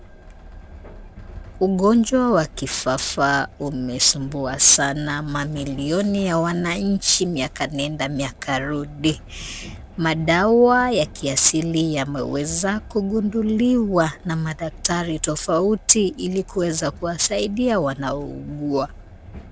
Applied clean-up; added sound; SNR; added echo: none; Train; 18 dB; none.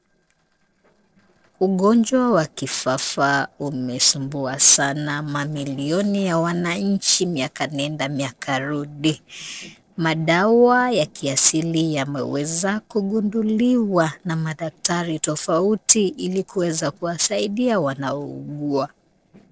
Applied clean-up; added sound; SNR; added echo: neural separator model SepFormer DNS4.